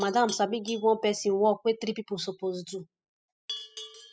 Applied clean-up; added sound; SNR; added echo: classical method spectral subtraction.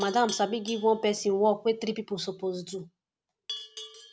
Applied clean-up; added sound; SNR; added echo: none; Livestock, farm animals, working animals; 17 dB; none.